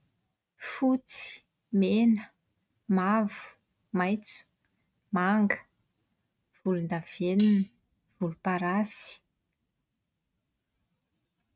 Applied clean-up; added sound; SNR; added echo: neural mask model RNNoise.